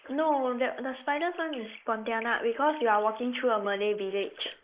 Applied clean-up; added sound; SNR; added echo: neural mask model Resemble Enhance denoiser.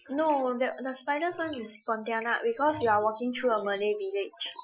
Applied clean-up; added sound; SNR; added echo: classical method Wiener filter.